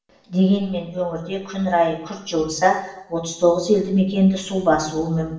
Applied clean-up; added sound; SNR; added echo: none; none; none; reverberation time 0.8 s.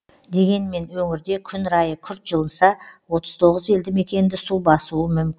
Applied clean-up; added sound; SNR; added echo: none; none; none; none.